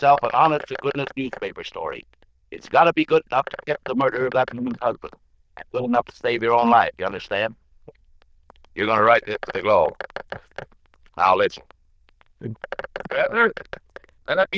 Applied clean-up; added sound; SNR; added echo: neural diffusion model UNIVERSE++.